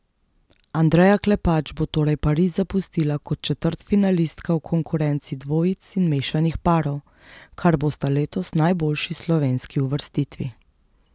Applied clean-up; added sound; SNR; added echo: none; none; none; none.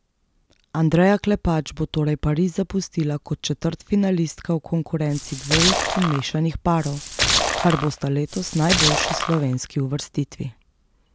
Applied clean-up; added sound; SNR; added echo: none; Splash, splatter; 1 dB; none.